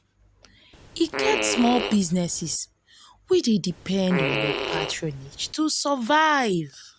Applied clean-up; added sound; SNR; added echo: none; Fart; 4 dB; none.